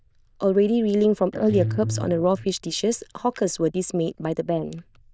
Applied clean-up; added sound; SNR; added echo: neural diffusion model UNIVERSE++.